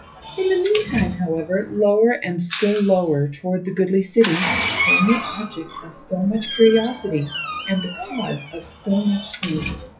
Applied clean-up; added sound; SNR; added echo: classical method WPE with log-MMSE.